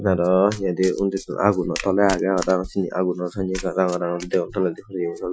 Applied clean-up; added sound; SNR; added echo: classical method Wiener filter.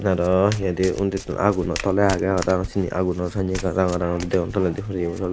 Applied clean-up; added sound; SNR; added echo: none; Domestic sounds, home sounds; 15 dB; none.